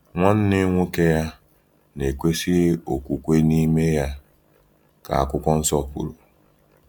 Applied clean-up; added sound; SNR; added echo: none; none; none; none.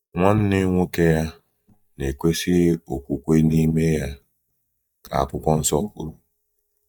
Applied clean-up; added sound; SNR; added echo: neural mask model DeepFilterNet 3.